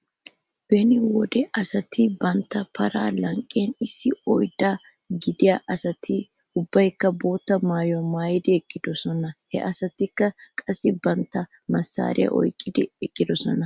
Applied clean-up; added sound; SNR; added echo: none; none; none; none.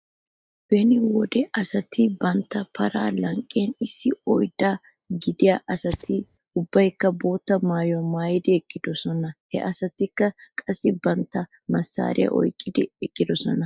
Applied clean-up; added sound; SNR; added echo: neural mask model DeepFilterNet 3.